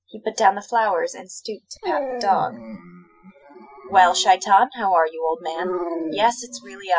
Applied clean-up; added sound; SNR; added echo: classical method spectral subtraction.